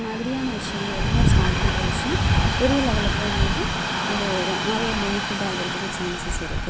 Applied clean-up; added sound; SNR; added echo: none; Train; 3 dB; none.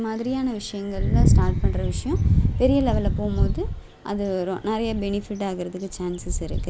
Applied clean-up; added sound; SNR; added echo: none; none; none; none.